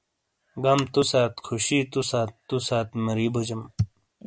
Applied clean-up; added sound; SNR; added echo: none; none; none; none.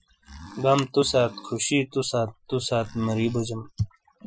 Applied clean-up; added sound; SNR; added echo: classical method Wiener filter.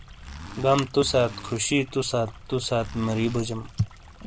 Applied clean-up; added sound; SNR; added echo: none; Stream + Zipper (clothing); 15 dB; none.